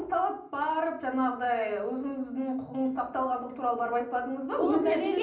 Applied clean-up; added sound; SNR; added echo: none; none; none; reverberation time 0.6 s.